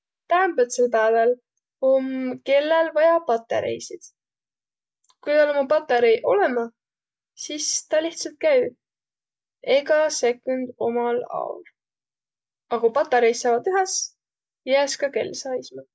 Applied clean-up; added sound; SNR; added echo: none; none; none; none.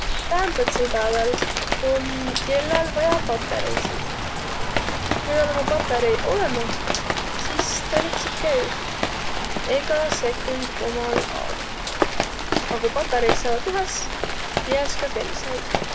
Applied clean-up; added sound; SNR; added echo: none; Rain; -1 dB; none.